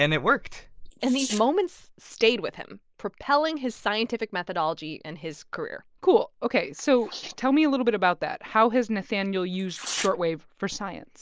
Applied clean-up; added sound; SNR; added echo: neural mask model Resemble Enhance denoiser.